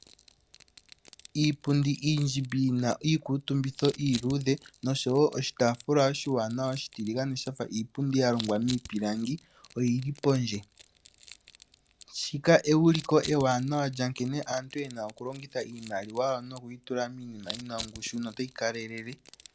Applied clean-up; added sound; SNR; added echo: none; Crushing; 19 dB; none.